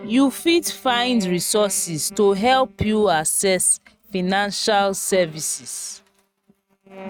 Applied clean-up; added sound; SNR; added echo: neural mask model RNNoise.